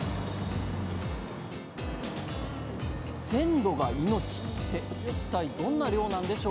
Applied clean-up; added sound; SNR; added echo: none; none; none; none.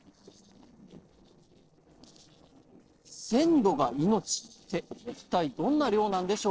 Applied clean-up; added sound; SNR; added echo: neural separator model SepFormer DNS4.